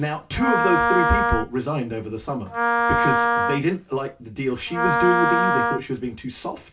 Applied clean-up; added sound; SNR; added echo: none; Wind instrument, woodwind instrument; -2 dB; reverberation time 0.2 s.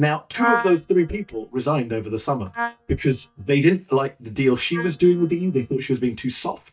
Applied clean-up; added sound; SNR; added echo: neural mask model DeepFilterNet 3.